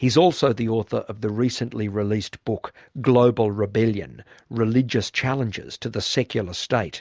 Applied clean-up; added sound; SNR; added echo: none; none; none; none.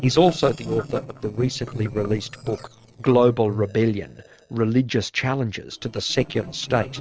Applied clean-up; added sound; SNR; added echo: neural separator model SepFormer DNS4.